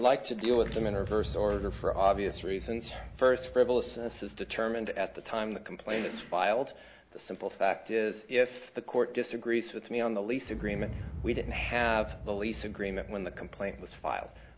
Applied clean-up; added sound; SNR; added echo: none; Explosion; 13 dB; none.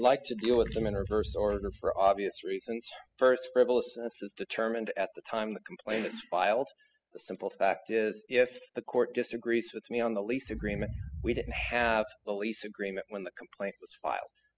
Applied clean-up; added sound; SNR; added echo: classical method spectral subtraction.